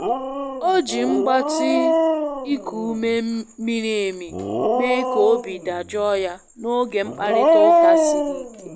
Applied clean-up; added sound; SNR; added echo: none; Dog; -2 dB; none.